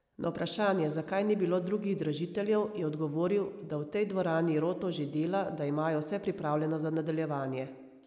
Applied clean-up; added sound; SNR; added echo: none; none; none; none.